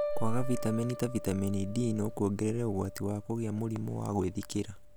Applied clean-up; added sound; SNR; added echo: none; Piano; 13 dB; none.